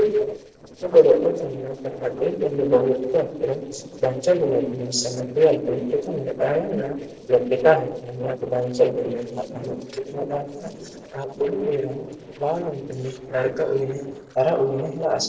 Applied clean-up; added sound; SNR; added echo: neural separator model SepFormer DNS4.